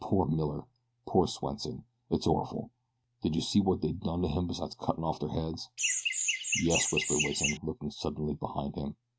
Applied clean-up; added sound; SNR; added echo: neural mask model RNNoise.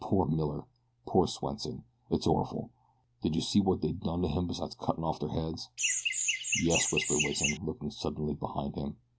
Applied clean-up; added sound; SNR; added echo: none; Chirp, tweet; -1 dB; none.